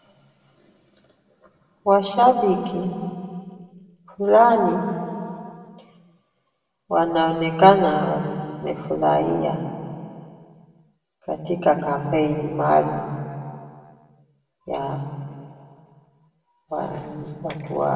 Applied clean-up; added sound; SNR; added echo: none; none; none; reverberation time 2.0 s.